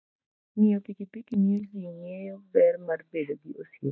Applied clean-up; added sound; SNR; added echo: neural mask model DeepFilterNet 3.